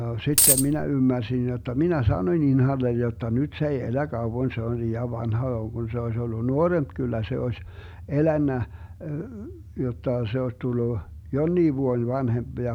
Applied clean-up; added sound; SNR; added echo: none; Coin (dropping); -4 dB; none.